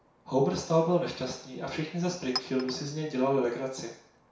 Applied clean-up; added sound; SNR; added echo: none; Chink, clink; 17 dB; reverberation time 0.6 s.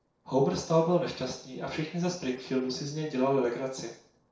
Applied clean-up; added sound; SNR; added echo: neural separator model SepFormer DNS4.